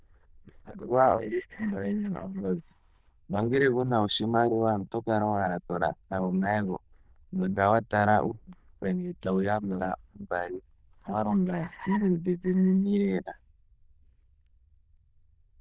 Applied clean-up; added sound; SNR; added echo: neural diffusion model UNIVERSE++.